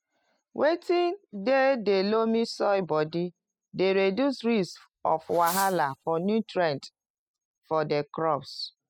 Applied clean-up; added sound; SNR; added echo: classical method spectral subtraction.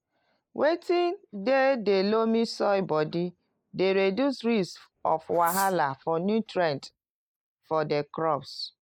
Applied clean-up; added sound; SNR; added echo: neural mask model Resemble Enhance denoiser.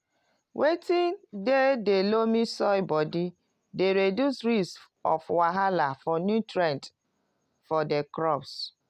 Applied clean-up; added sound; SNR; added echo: none; none; none; none.